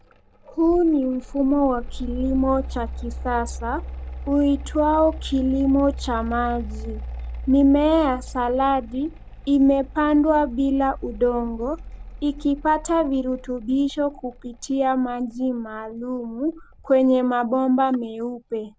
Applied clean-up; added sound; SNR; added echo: none; Mechanical fan; 12 dB; none.